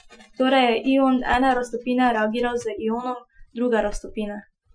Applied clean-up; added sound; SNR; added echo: classical method Wiener filter.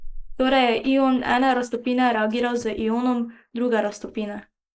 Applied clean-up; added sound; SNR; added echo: neural mask model Resemble Enhance denoiser.